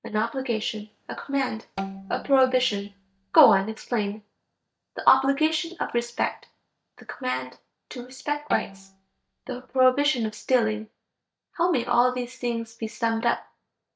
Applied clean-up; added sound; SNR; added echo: neural mask model DeepFilterNet 3.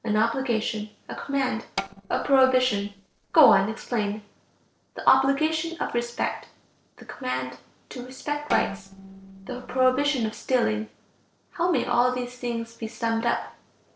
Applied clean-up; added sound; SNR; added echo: neural separator model SepFormer DNS4.